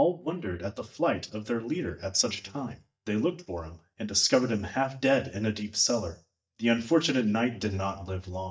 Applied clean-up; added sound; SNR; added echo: neural mask model DeepFilterNet 3.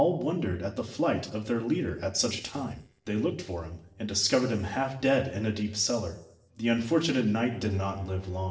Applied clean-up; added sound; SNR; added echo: neural separator model SepFormer DNS4.